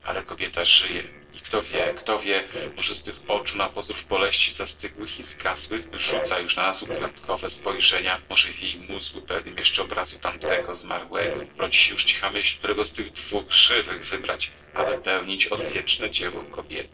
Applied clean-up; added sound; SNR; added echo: neural separator model SepFormer DNS4.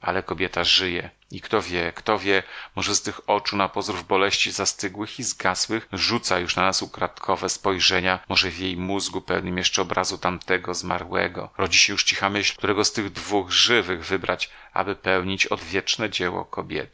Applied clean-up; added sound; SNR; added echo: none; none; none; none.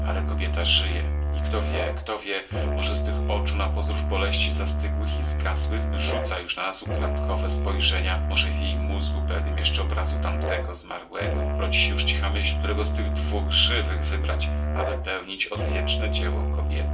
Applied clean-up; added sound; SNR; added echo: none; Musical instrument; -4 dB; reverberation time 0.2 s.